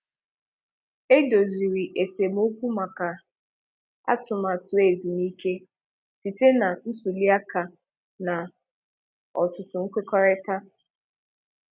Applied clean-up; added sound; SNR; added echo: none; none; none; none.